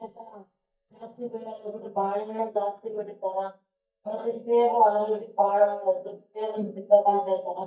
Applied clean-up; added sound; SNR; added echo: neural mask model DeepFilterNet 3.